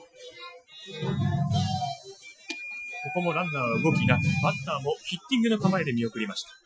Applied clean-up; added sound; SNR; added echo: classical method Wiener filter.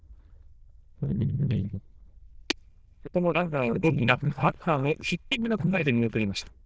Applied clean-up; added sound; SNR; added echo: neural diffusion model UNIVERSE++.